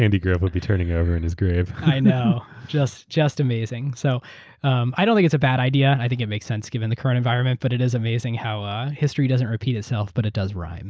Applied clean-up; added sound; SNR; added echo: none; none; none; none.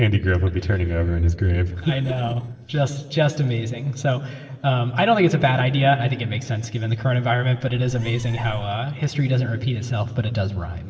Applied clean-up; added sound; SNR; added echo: neural separator model SepFormer DNS4.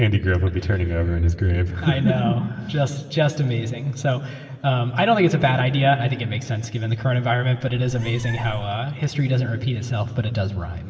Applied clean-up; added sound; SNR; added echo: none; Meow; 17 dB; reverberation time 2.4 s.